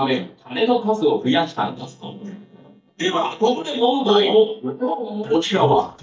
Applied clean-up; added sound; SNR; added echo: neural mask model DeepFilterNet 3.